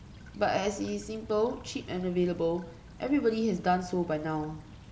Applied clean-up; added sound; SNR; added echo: none; Stream / Trickle, dribble; 18 dB; none.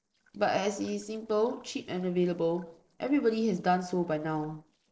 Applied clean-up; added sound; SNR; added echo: neural separator model SepFormer DNS4.